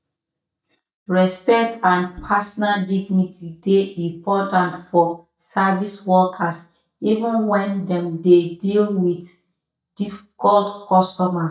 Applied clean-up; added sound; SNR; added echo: neural mask model DeepFilterNet 3.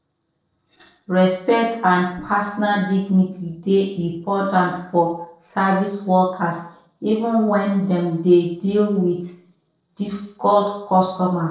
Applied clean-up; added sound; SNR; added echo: neural separator model SepFormer DNS4.